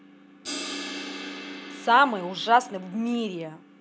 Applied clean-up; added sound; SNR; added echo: none; Crash cymbal; 12 dB; none.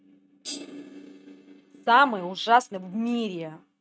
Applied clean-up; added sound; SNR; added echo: neural mask model RNNoise.